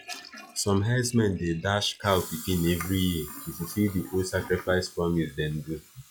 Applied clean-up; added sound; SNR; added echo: classical method log-MMSE.